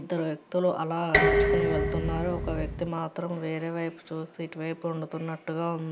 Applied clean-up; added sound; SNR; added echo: none; Dishes, pots, and pans; -4 dB; none.